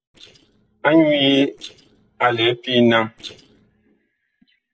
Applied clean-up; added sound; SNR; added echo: neural separator model SepFormer DNS4.